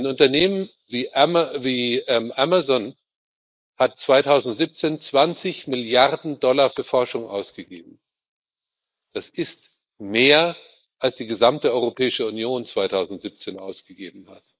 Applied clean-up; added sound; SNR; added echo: neural mask model Resemble Enhance denoiser.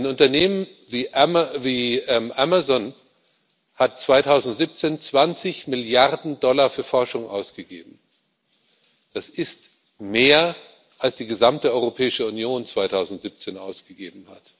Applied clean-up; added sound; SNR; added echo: none; none; none; none.